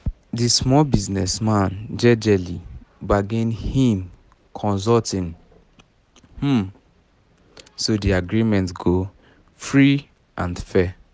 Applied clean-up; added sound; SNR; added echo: none; none; none; none.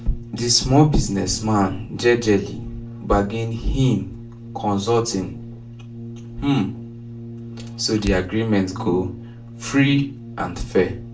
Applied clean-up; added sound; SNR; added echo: none; Brass instrument; 14 dB; reverberation time 0.2 s.